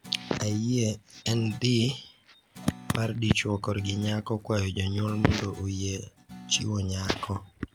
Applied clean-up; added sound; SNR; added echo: none; Guitar; 20 dB; none.